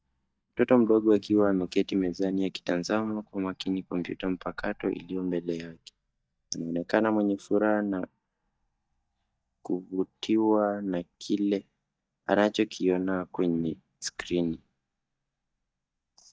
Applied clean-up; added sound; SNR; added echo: neural mask model DeepFilterNet 3.